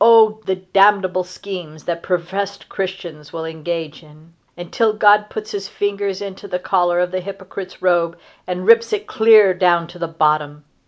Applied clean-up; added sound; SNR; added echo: none; none; none; none.